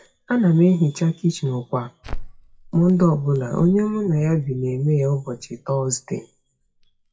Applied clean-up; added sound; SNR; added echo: classical method WPE with log-MMSE.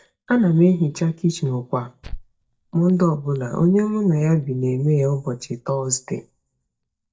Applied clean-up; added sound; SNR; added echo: neural mask model DeepFilterNet 3.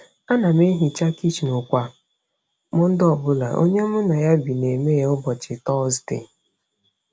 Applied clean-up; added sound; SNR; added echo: none; none; none; none.